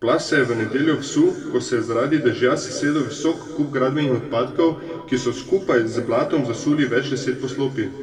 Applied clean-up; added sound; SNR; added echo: none; none; none; reverberation time 2.1 s.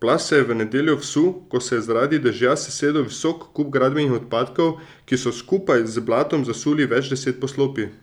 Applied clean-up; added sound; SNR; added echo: none; none; none; none.